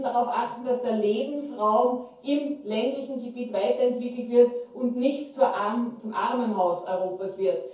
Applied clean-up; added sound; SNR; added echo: none; none; none; reverberation time 0.6 s.